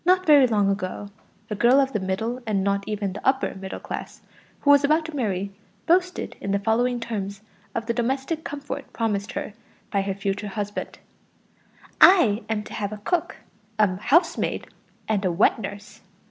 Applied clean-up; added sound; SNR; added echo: none; none; none; none.